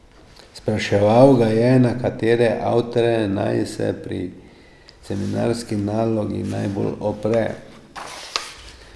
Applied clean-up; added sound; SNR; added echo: none; none; none; none.